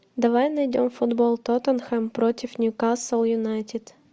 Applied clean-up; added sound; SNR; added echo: none; none; none; none.